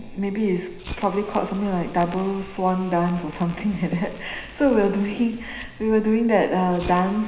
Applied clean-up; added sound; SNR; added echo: none; Fire; 17 dB; reverberation time 0.9 s.